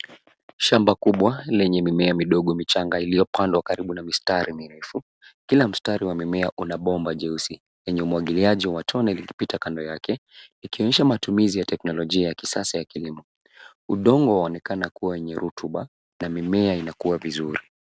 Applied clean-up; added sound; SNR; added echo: none; none; none; none.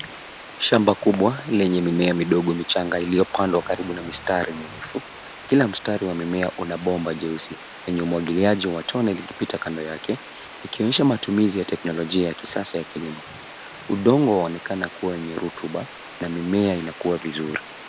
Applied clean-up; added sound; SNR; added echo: none; Water; 15 dB; none.